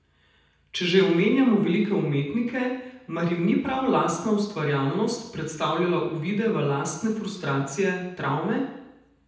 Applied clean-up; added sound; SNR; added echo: none; none; none; reverberation time 0.8 s.